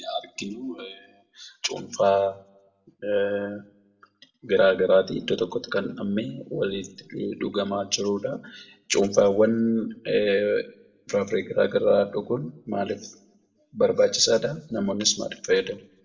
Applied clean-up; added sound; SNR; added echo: none; none; none; reverberation time 0.5 s.